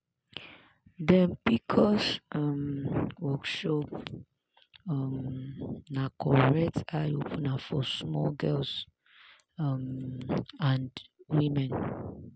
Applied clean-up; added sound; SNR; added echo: none; none; none; none.